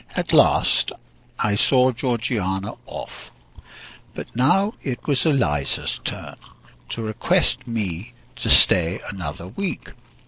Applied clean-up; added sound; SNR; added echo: neural separator model SepFormer DNS4.